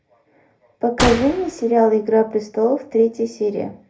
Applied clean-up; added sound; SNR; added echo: none; Gunshot, gunfire; 9 dB; reverberation time 0.3 s.